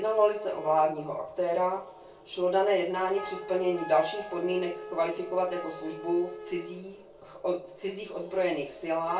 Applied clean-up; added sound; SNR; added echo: none; Wind instrument, woodwind instrument; 15 dB; reverberation time 0.2 s.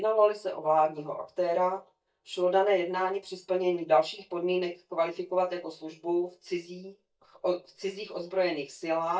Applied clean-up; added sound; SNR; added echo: neural mask model DeepFilterNet 3.